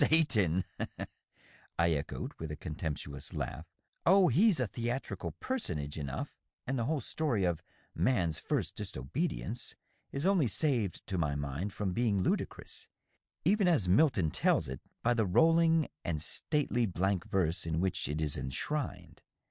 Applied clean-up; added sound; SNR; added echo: none; none; none; none.